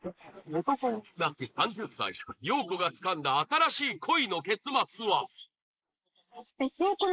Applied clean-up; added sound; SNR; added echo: neural mask model Resemble Enhance denoiser.